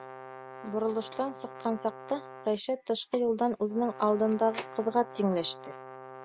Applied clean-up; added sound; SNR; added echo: none; Brass instrument; 15 dB; none.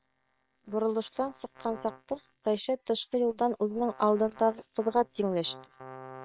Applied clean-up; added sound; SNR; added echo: neural separator model SepFormer WHAM!.